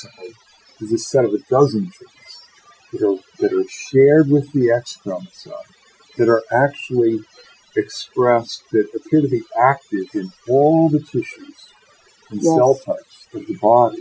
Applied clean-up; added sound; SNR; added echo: classical method Wiener filter.